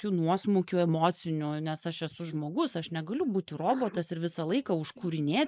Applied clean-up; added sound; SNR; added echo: neural mask model Resemble Enhance denoiser.